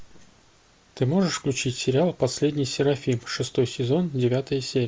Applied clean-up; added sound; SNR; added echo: none; none; none; none.